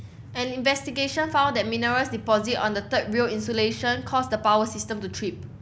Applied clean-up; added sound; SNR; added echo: none; Train; 15 dB; none.